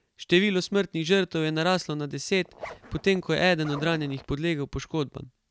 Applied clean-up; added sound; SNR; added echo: none; Zipper (clothing); 17 dB; none.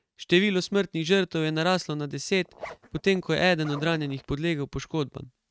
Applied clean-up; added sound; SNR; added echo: neural mask model RNNoise.